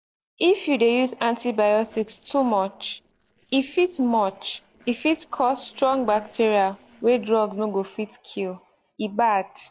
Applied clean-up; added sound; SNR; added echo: neural separator model SepFormer DNS4.